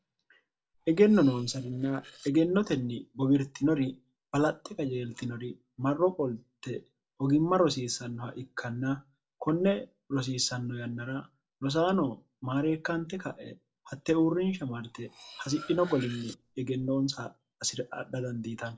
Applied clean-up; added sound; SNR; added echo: neural separator model SepFormer DNS4.